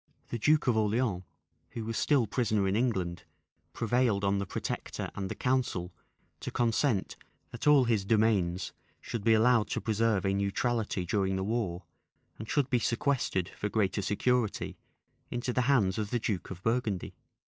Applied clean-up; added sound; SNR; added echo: none; none; none; none.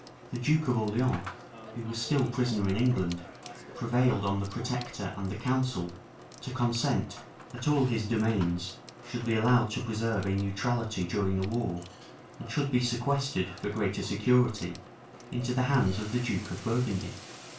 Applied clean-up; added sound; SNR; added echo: none; Sink (filling or washing) / Water tap, faucet / Water; 17 dB; reverberation time 0.3 s.